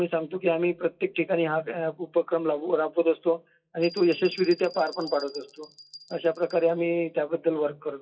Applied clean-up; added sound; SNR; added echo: classical method WPE with log-MMSE.